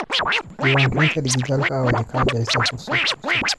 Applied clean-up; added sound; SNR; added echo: none; Scratching (performance technique); -1 dB; none.